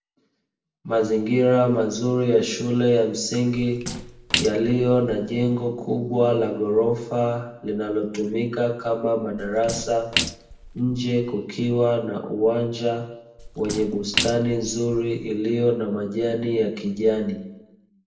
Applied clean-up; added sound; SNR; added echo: none; Splash, splatter; 11 dB; reverberation time 0.6 s.